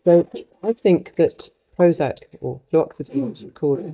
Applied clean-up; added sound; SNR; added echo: neural mask model DeepFilterNet 3.